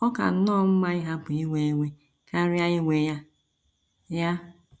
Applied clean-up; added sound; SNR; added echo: none; none; none; none.